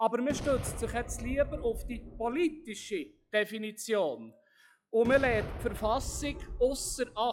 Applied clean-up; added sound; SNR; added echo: classical method log-MMSE.